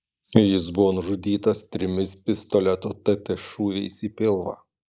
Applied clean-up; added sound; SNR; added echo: neural mask model Resemble Enhance denoiser.